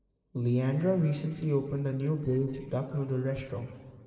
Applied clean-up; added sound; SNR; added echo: neural separator model SepFormer DNS4.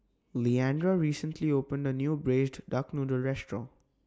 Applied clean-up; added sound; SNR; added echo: none; none; none; none.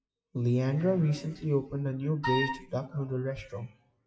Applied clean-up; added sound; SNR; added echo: classical method WPE with log-MMSE.